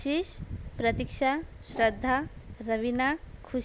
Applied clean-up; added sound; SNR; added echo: none; none; none; none.